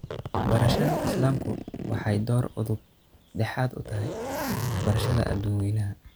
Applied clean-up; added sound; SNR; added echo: none; Zipper (clothing); 3 dB; none.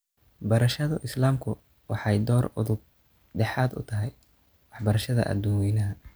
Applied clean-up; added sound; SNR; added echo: none; none; none; none.